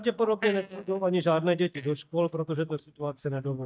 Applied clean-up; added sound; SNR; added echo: neural mask model DeepFilterNet 3.